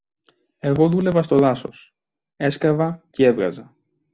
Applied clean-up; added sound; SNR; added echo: none; none; none; none.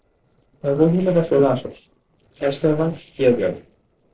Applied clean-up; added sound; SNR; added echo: neural separator model SepFormer DNS4.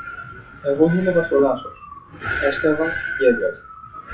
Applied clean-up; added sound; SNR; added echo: classical method WPE with log-MMSE.